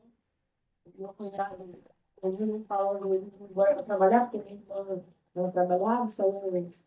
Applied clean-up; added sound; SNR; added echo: neural mask model DeepFilterNet 3.